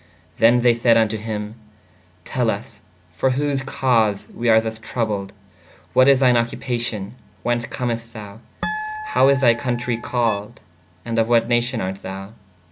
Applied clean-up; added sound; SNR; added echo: none; Harp; 9 dB; none.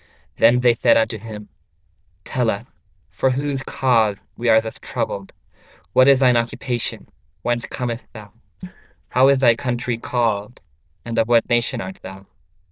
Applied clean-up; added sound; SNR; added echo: neural diffusion model UNIVERSE++.